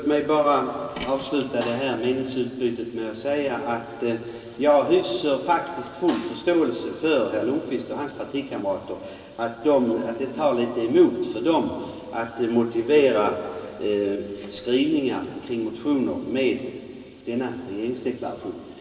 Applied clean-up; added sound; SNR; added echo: none; Snare drum; 20 dB; reverberation time 2.8 s.